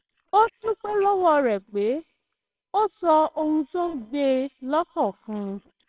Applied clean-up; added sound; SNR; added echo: neural separator model SepFormer WHAMR!.